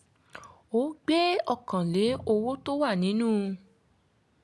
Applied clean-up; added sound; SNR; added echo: none; none; none; none.